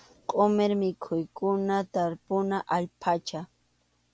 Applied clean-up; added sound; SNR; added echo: none; none; none; none.